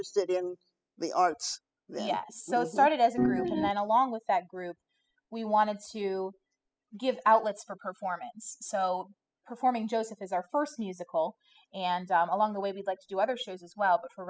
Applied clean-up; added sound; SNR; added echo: classical method spectral subtraction.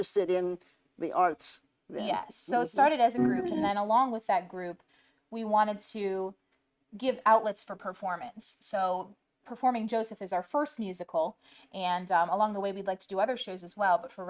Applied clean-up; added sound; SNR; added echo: neural mask model RNNoise.